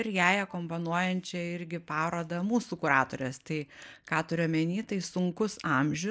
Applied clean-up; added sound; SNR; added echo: neural mask model Resemble Enhance denoiser.